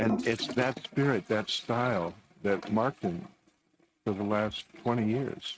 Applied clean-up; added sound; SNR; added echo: neural mask model RNNoise.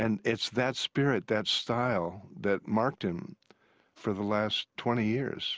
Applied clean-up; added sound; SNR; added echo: none; none; none; none.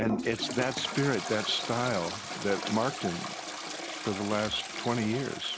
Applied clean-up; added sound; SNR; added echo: none; Toilet flush; 6 dB; none.